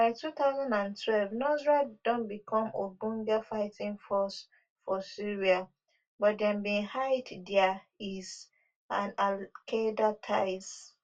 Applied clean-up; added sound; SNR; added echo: none; none; none; reverberation time 0.1 s.